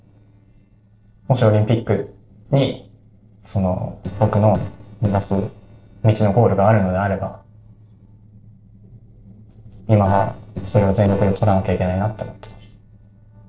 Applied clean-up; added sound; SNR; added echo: neural separator model SepFormer DNS4.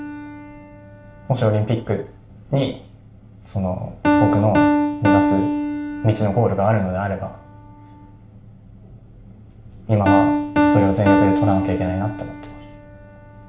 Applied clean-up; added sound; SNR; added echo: none; Piano; 0 dB; reverberation time 0.4 s.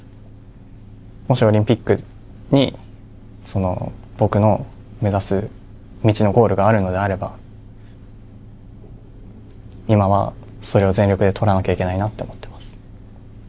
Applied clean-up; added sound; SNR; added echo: none; none; none; none.